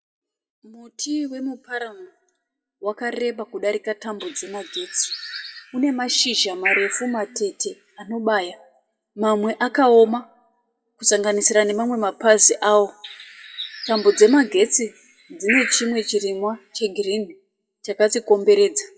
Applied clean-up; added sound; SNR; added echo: classical method WPE with log-MMSE.